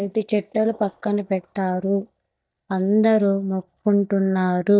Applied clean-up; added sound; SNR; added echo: neural mask model DeepFilterNet 3.